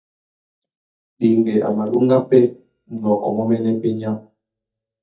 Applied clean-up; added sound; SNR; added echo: neural mask model DeepFilterNet 3.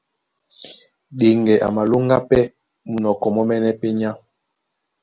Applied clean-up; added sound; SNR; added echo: none; none; none; none.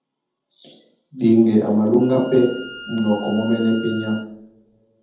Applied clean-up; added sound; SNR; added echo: none; Bowed string instrument; 17 dB; reverberation time 0.8 s.